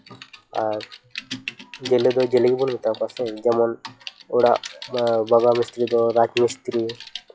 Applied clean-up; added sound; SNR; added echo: classical method log-MMSE.